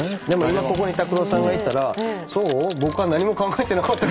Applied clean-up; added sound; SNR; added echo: none; Typing; 20 dB; none.